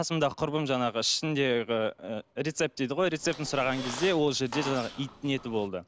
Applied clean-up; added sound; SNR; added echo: none; Squeak; 13 dB; none.